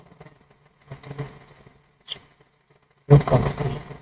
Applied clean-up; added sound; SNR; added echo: neural mask model RNNoise.